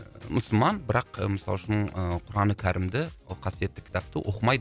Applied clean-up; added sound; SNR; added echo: none; none; none; none.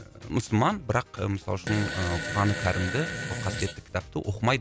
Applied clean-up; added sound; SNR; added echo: none; Fart; 6 dB; none.